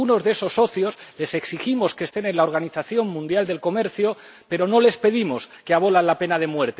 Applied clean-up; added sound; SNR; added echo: none; none; none; none.